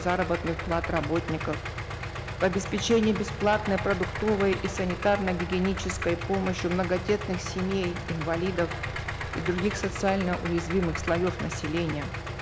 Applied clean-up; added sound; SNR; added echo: none; Idling; 6 dB; none.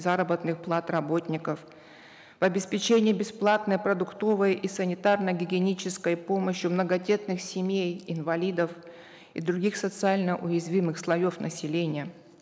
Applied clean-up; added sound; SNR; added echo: none; none; none; none.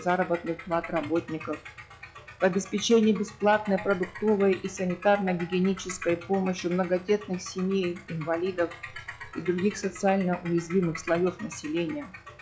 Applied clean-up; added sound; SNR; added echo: classical method log-MMSE.